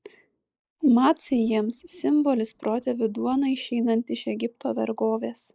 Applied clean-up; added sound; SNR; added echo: neural mask model Resemble Enhance denoiser.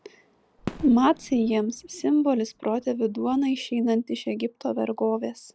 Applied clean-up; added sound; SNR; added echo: none; Fireworks; 18 dB; none.